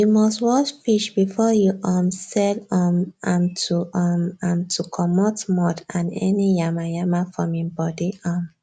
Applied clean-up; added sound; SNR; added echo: none; none; none; none.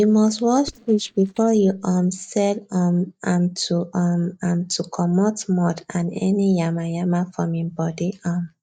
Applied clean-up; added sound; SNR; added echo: neural mask model DeepFilterNet 3.